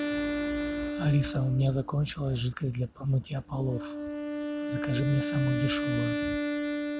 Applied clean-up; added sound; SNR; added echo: none; Wind instrument, woodwind instrument; 2 dB; none.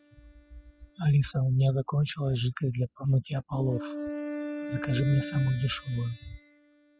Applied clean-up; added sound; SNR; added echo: classical method spectral subtraction.